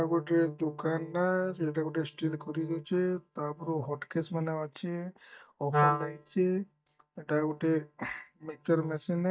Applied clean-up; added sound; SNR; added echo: neural mask model DeepFilterNet 3.